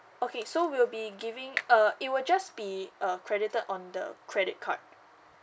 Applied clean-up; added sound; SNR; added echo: none; none; none; none.